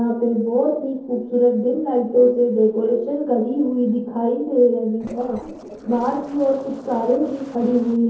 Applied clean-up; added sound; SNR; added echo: neural separator model SepFormer DNS4.